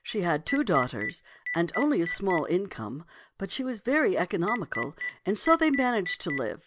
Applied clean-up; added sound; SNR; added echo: none; Telephone; 9 dB; none.